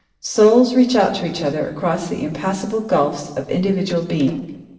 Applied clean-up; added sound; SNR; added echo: neural separator model SepFormer DNS4.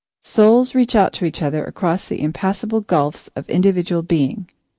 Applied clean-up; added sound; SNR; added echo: none; none; none; none.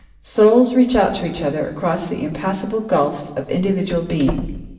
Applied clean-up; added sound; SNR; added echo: none; Door; 17 dB; reverberation time 1.2 s.